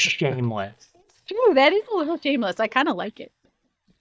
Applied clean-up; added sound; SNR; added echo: neural mask model DeepFilterNet 3.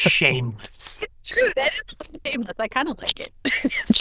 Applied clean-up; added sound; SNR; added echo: neural diffusion model UNIVERSE++.